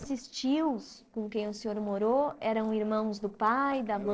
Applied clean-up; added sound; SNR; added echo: neural separator model SepFormer DNS4.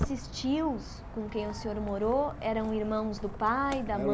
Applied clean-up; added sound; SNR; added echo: none; Walk, footsteps; 9 dB; none.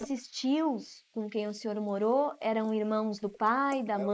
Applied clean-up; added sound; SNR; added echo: neural mask model Resemble Enhance denoiser.